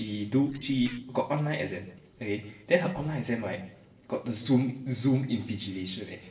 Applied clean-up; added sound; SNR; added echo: neural separator model SepFormer DNS4.